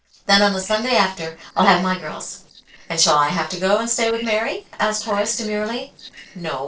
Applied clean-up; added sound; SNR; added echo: neural separator model SepFormer DNS4.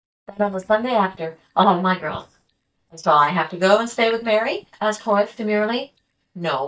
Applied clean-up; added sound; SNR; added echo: neural mask model DeepFilterNet 3.